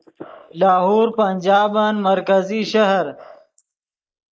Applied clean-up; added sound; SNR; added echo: neural mask model Resemble Enhance denoiser.